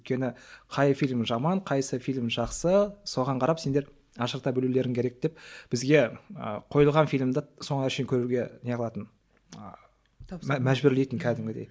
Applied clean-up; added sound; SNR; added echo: none; none; none; none.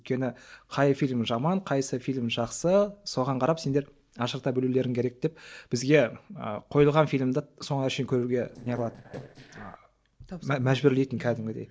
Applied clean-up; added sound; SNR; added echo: neural separator model SepFormer DNS4.